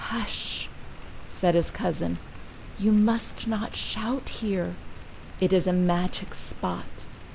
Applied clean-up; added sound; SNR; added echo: none; Rain; 9 dB; none.